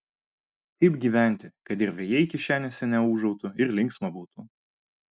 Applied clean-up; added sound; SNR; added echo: none; none; none; none.